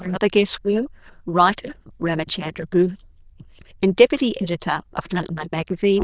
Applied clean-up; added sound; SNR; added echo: neural diffusion model UNIVERSE++.